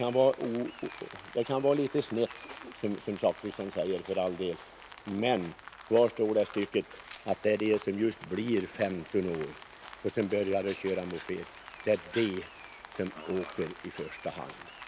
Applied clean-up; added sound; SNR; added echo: none; Dog + Rain; 16 dB; none.